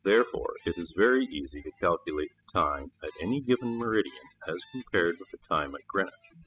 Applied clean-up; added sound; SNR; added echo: classical method spectral subtraction.